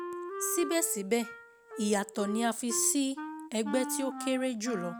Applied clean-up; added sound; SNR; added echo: none; Wind instrument, woodwind instrument; 9 dB; none.